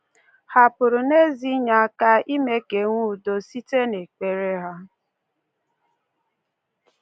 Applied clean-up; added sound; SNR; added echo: none; none; none; none.